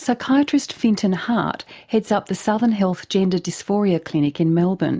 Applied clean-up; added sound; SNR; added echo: none; none; none; none.